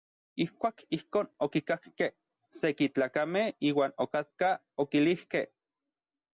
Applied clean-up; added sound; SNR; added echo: none; none; none; none.